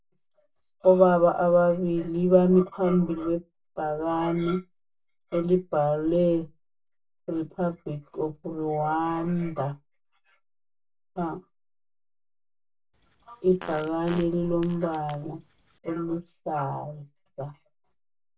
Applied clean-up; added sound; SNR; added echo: none; Fart; 18 dB; reverberation time 0.1 s.